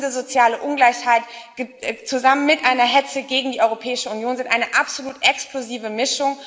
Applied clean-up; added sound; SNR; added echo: none; none; none; reverberation time 1.1 s.